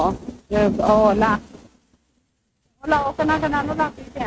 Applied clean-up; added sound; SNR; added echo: neural mask model RNNoise.